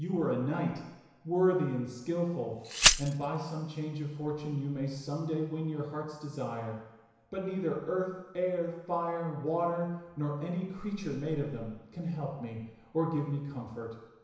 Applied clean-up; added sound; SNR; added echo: none; Glass; -3 dB; reverberation time 1.0 s.